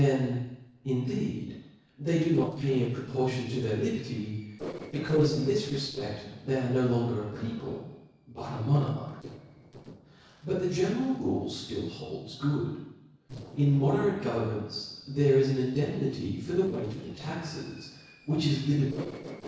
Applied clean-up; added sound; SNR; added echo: neural separator model SepFormer DNS4.